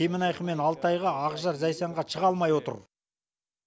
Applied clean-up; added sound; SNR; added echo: none; none; none; none.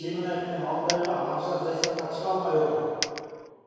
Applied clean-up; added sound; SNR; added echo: none; Coin (dropping); 8 dB; reverberation time 2.2 s.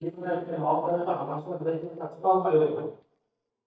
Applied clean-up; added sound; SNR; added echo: neural mask model DeepFilterNet 3.